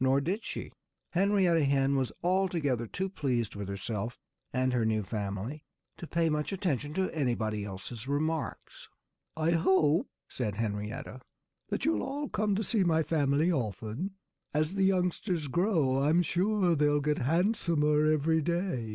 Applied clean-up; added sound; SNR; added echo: none; none; none; none.